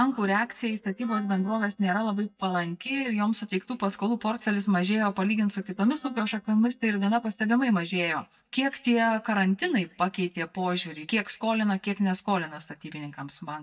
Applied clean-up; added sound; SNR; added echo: neural mask model DeepFilterNet 3.